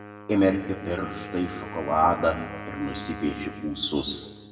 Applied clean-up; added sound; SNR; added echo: none; Wind instrument, woodwind instrument; 12 dB; reverberation time 1.0 s.